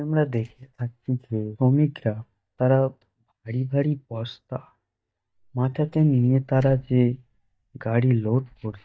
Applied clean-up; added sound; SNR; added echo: neural mask model DeepFilterNet 3.